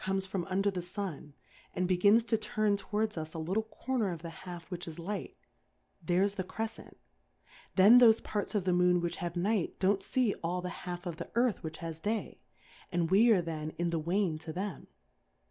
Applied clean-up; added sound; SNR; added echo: none; none; none; none.